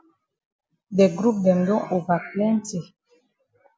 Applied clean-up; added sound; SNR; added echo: none; none; none; none.